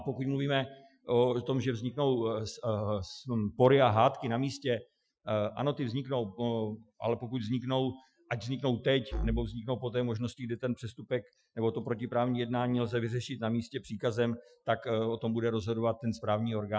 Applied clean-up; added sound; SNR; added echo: classical method Wiener filter.